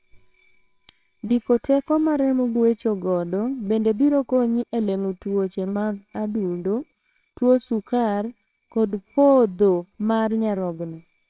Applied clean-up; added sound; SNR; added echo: neural separator model SepFormer WHAMR!.